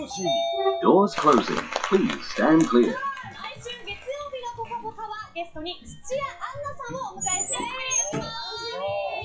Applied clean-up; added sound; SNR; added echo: classical method WPE with log-MMSE.